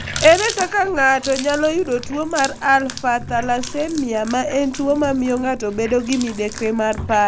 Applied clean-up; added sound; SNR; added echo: none; Water tap, faucet; 12 dB; none.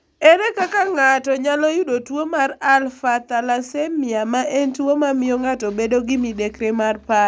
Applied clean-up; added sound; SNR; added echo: none; none; none; none.